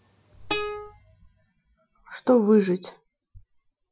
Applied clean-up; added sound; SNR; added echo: classical method Wiener filter.